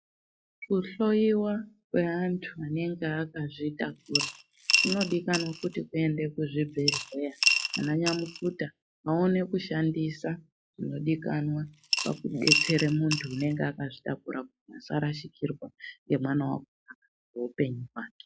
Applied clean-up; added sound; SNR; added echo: classical method log-MMSE.